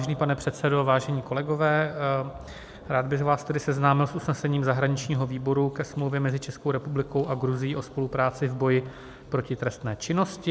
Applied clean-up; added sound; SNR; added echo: none; none; none; none.